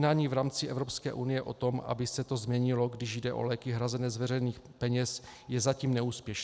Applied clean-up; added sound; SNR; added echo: none; none; none; none.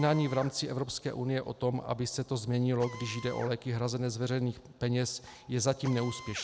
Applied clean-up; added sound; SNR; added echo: none; Drill; 19 dB; none.